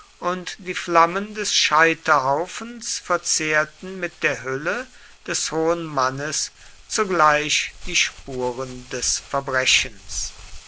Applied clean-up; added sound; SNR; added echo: none; Crumpling, crinkling; 19 dB; none.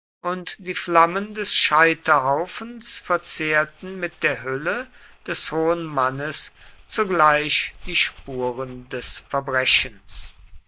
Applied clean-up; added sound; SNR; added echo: neural mask model DeepFilterNet 3.